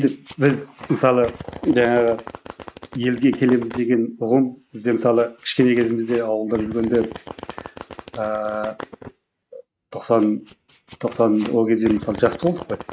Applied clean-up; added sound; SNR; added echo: neural mask model RNNoise.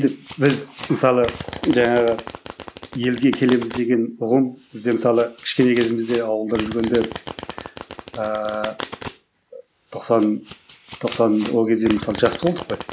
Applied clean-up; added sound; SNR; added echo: none; Domestic sounds, home sounds; 14 dB; none.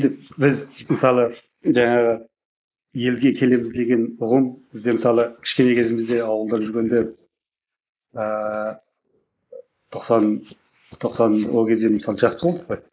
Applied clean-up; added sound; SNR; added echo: neural mask model Resemble Enhance denoiser.